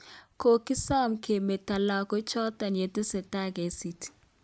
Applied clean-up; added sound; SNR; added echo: none; none; none; none.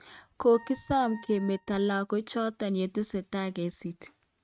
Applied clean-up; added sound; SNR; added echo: neural mask model RNNoise.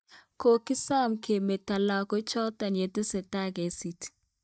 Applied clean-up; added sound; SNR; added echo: neural mask model DeepFilterNet 3.